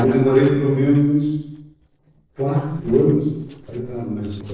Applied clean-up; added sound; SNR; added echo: neural separator model SepFormer DNS4.